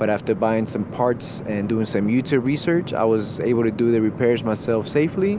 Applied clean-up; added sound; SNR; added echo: none; none; none; none.